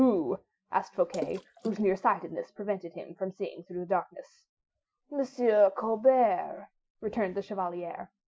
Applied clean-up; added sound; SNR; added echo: classical method Wiener filter.